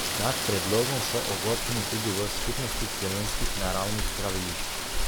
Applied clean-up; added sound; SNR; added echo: none; Rain; -2 dB; none.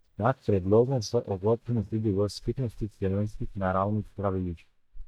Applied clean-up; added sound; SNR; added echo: neural mask model DeepFilterNet 3.